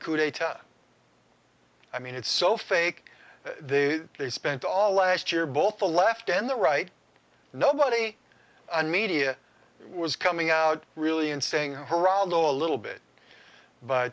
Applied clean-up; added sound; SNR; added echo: none; none; none; none.